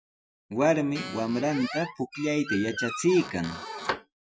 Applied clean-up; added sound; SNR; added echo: classical method Wiener filter.